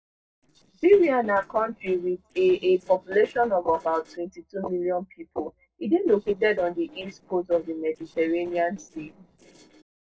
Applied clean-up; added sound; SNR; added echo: neural separator model SepFormer DNS4.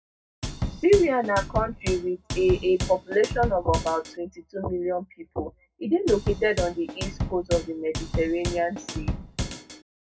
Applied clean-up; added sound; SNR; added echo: none; Drum / Drum kit; 6 dB; reverberation time 0.2 s.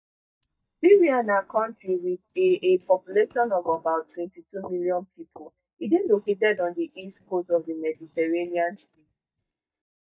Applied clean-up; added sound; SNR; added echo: neural mask model DeepFilterNet 3.